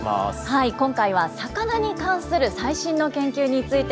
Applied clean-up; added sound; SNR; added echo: none; none; none; none.